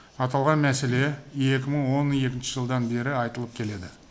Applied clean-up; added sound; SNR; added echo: none; none; none; none.